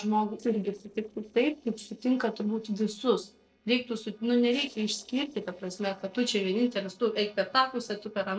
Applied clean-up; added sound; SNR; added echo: neural separator model SepFormer DNS4.